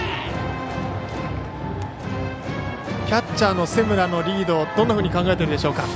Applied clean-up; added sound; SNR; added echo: none; none; none; none.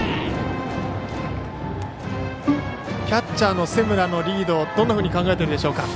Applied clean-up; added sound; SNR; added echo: none; Bowed string instrument + Explosion; 10 dB; none.